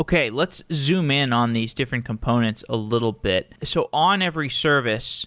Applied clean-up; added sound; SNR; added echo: none; none; none; none.